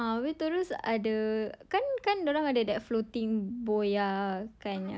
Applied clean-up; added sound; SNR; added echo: none; none; none; none.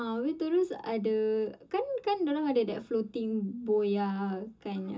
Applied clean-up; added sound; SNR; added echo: none; none; none; reverberation time 0.2 s.